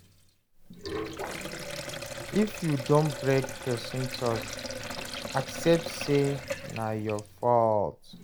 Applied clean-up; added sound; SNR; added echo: none; Sink (filling or washing); 9 dB; none.